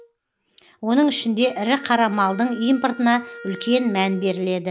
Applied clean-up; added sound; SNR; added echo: none; Wind instrument, woodwind instrument; 19 dB; none.